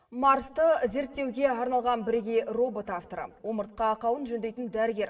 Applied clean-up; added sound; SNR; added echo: none; none; none; reverberation time 2.2 s.